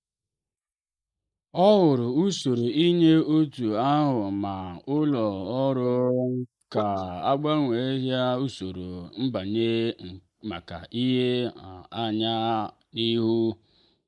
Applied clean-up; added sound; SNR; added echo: neural mask model Resemble Enhance denoiser.